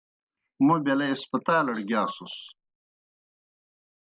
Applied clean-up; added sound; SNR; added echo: neural mask model Resemble Enhance denoiser.